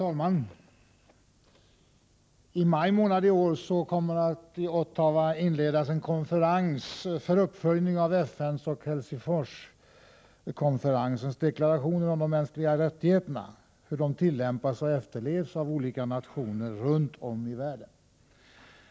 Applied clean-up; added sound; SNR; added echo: none; none; none; none.